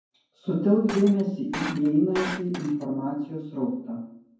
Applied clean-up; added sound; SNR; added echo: none; Shatter; 11 dB; reverberation time 0.9 s.